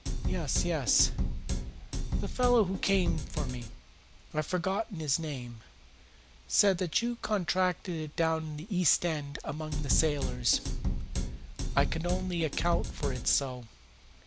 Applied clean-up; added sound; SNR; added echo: none; Drum kit; 0 dB; none.